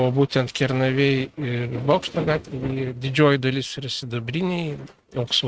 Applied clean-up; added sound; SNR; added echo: neural mask model RNNoise.